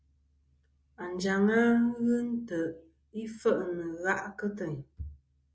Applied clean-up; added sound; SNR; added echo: none; none; none; none.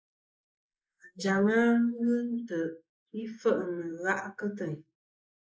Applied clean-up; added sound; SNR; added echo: neural mask model Resemble Enhance denoiser.